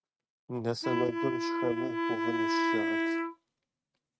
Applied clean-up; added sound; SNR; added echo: neural mask model RNNoise.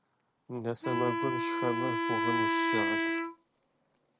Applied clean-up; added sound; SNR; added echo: none; Wind instrument, woodwind instrument; -5 dB; none.